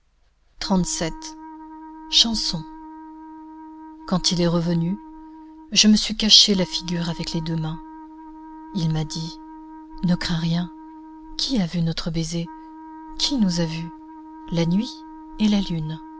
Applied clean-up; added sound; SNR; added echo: none; Wind instrument, woodwind instrument; 16 dB; none.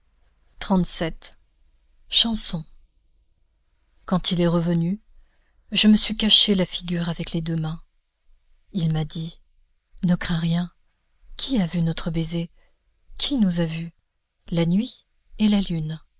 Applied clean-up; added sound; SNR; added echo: neural mask model Resemble Enhance denoiser.